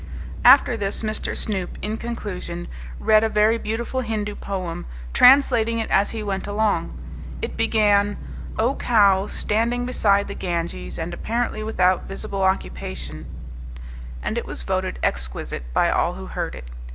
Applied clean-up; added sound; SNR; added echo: none; Aircraft; 18 dB; none.